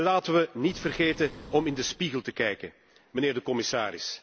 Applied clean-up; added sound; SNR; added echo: none; Boom; 19 dB; none.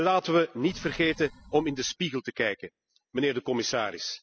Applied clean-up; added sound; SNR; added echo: classical method spectral subtraction.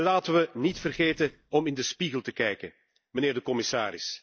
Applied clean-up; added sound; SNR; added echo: neural mask model DeepFilterNet 3.